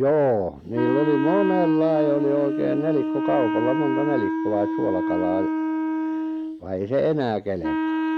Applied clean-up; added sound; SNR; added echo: none; Wind instrument, woodwind instrument; 1 dB; none.